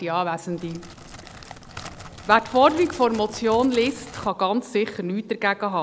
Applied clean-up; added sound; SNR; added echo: none; Crackle; 17 dB; none.